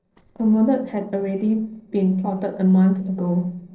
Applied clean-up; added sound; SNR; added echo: neural separator model SepFormer DNS4.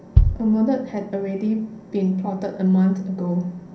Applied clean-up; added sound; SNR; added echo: none; Bass drum; 1 dB; reverberation time 0.6 s.